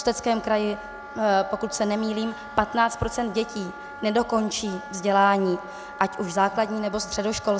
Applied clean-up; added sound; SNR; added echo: none; Wind instrument, woodwind instrument; 15 dB; none.